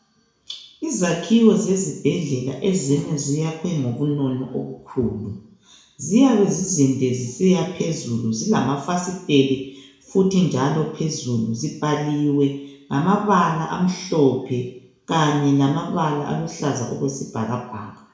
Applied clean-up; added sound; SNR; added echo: none; none; none; reverberation time 0.6 s.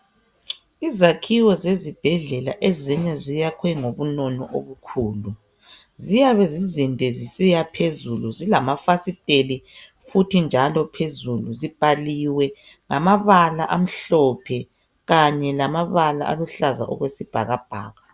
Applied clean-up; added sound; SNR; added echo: none; none; none; none.